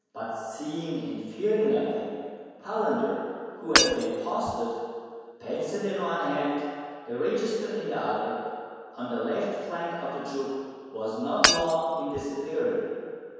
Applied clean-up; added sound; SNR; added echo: none; Shatter / Hammer; -2 dB; reverberation time 1.9 s.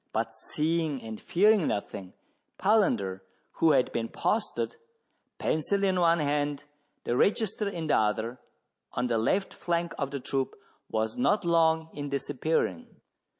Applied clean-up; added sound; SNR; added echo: none; none; none; none.